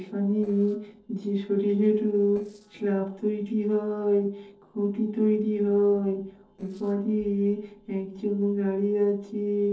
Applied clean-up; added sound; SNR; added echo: neural separator model SepFormer DNS4.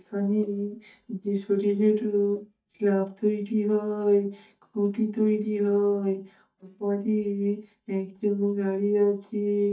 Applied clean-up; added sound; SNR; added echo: neural mask model DeepFilterNet 3.